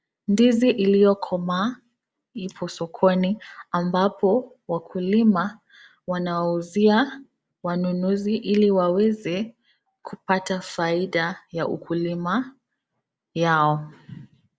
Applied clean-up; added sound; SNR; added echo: none; none; none; none.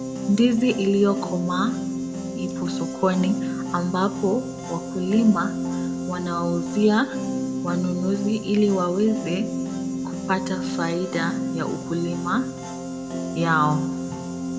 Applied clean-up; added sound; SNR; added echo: none; Piano; 4 dB; reverberation time 0.9 s.